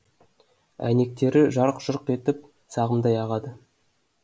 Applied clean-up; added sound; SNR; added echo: none; none; none; none.